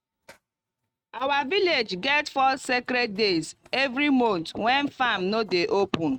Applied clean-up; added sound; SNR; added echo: neural mask model RNNoise.